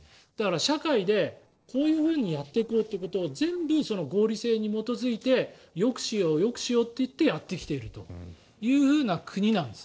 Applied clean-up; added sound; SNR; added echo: neural separator model SepFormer DNS4.